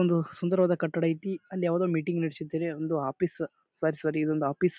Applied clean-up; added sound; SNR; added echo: none; none; none; none.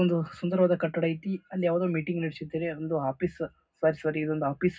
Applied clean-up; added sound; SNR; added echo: none; none; none; reverberation time 0.4 s.